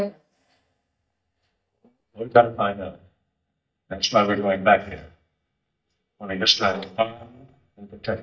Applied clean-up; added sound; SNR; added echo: neural mask model DeepFilterNet 3.